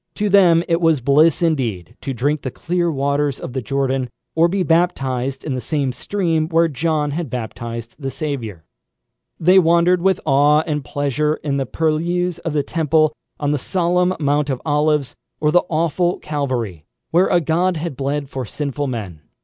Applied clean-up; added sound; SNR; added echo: none; none; none; none.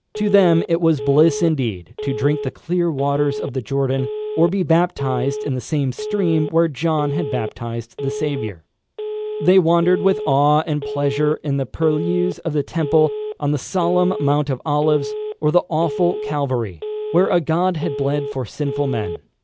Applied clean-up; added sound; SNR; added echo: none; Telephone; 9 dB; none.